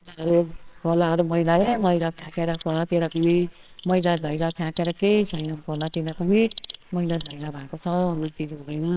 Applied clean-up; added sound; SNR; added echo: neural separator model SepFormer WHAMR!.